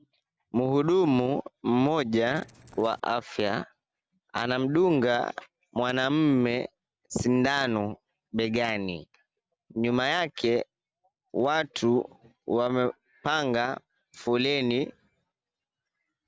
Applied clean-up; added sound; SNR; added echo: neural separator model SepFormer DNS4.